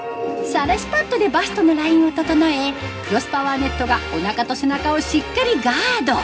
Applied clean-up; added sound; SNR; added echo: none; Cricket / Buzz; 19 dB; reverberation time 0.3 s.